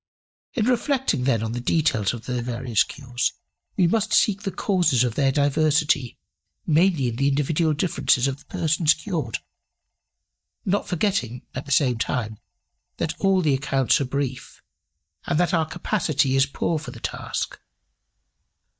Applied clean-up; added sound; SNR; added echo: neural mask model DeepFilterNet 3.